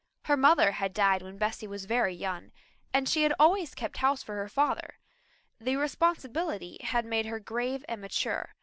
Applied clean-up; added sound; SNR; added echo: none; none; none; none.